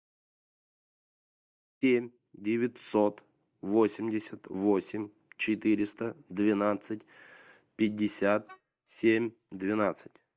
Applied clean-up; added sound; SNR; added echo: neural mask model DeepFilterNet 3.